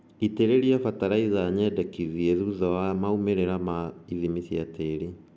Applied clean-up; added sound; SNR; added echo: none; none; none; none.